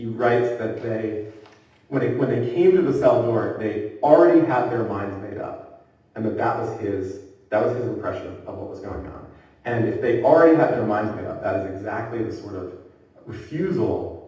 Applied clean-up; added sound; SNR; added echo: none; none; none; reverberation time 0.8 s.